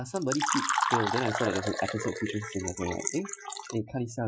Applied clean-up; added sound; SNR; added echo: classical method Wiener filter.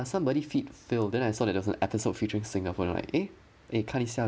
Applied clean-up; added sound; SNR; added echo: none; none; none; none.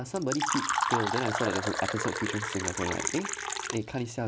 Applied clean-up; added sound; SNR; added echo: none; Fill (with liquid); 0 dB; none.